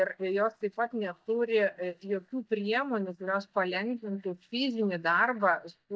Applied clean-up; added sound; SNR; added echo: neural mask model DeepFilterNet 3.